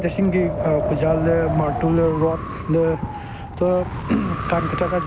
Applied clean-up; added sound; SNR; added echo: none; Wind; 5 dB; none.